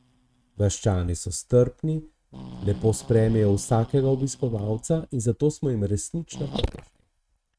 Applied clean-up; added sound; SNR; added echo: neural mask model RNNoise.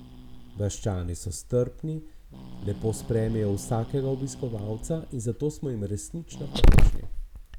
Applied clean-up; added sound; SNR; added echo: none; Growling; -5 dB; none.